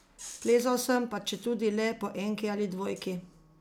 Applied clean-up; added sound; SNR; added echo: none; none; none; none.